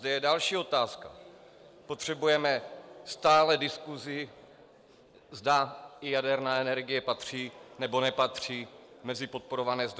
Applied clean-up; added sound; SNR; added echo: none; none; none; none.